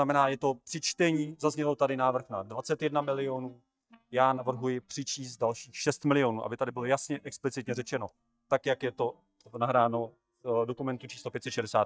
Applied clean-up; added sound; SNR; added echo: neural mask model DeepFilterNet 3.